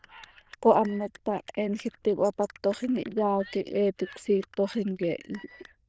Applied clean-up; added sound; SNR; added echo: neural diffusion model UNIVERSE++.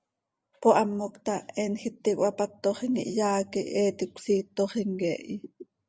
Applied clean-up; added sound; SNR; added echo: none; none; none; none.